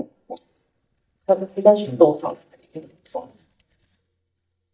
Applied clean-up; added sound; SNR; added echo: neural mask model DeepFilterNet 3.